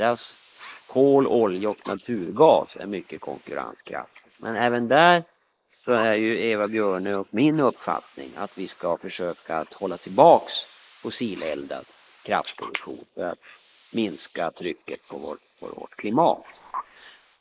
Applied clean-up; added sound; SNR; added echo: neural mask model Resemble Enhance denoiser.